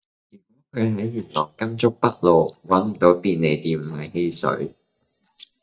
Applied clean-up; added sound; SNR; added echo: neural mask model DeepFilterNet 3.